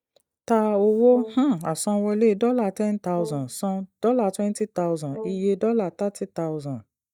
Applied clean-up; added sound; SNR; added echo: neural mask model DeepFilterNet 3.